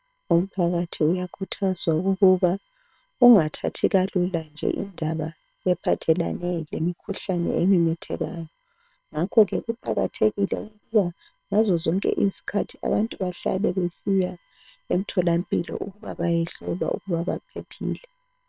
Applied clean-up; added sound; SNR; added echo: neural separator model SepFormer WHAM!.